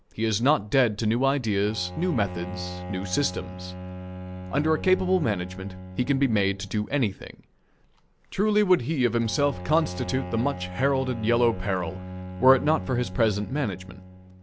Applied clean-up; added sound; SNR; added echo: none; Bowed string instrument; 11 dB; none.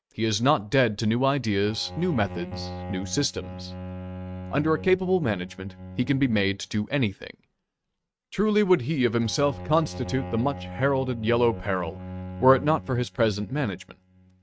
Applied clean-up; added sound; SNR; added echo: neural mask model RNNoise.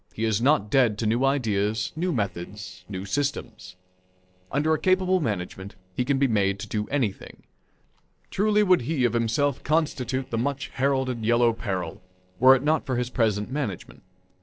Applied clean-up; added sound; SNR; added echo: neural separator model SepFormer DNS4.